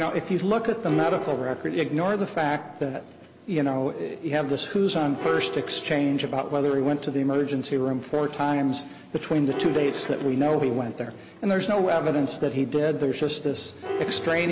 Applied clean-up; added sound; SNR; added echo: none; Piano; 13 dB; none.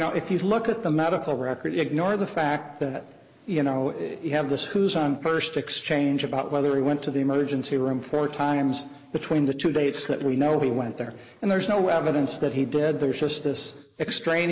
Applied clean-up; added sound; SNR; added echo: neural mask model Resemble Enhance denoiser.